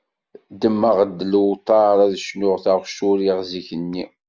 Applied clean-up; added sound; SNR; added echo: none; none; none; none.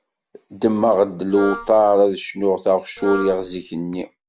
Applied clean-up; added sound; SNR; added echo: none; Wind instrument, woodwind instrument; 12 dB; none.